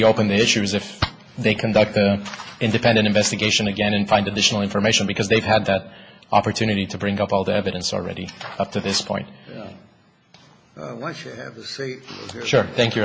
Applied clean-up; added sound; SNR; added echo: none; none; none; none.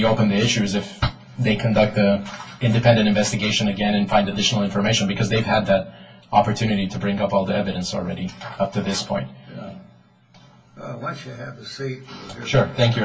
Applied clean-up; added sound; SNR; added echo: none; none; none; reverberation time 0.1 s.